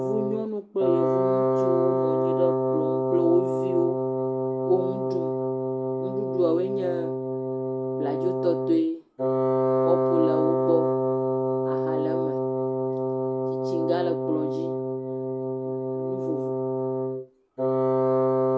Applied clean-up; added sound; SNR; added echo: none; Wind instrument, woodwind instrument; -4 dB; none.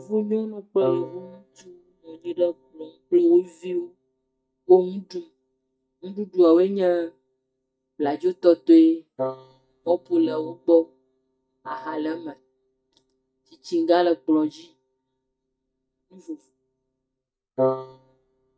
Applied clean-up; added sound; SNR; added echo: neural mask model DeepFilterNet 3.